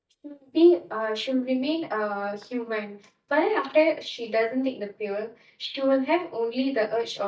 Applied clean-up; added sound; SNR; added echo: neural mask model DeepFilterNet 3.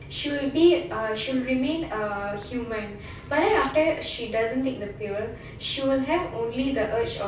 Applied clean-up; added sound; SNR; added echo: none; Camera; 16 dB; reverberation time 2.0 s.